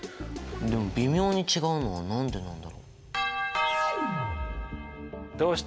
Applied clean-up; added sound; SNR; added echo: none; none; none; none.